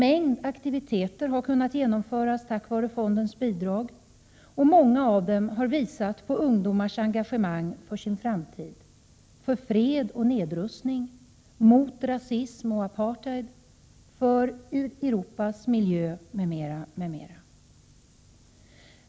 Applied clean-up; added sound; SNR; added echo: none; none; none; none.